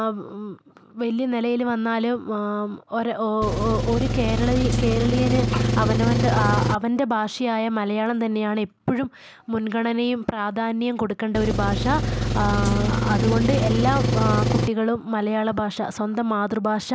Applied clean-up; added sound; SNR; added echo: none; Engine; -2 dB; none.